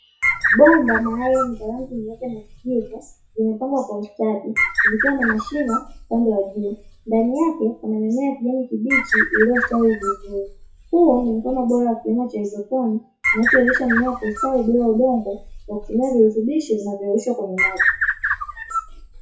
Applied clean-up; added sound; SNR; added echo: classical method WPE with log-MMSE.